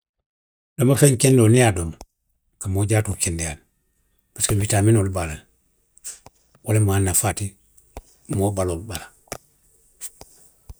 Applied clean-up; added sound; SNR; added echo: neural mask model DeepFilterNet 3.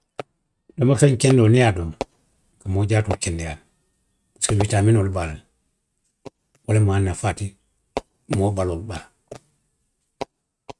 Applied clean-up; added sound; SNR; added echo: neural mask model RNNoise.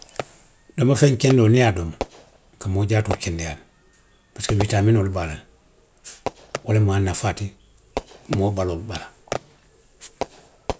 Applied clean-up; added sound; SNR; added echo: none; Fireworks; 13 dB; none.